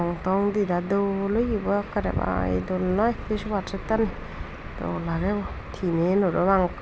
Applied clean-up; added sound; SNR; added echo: none; Purr; 17 dB; none.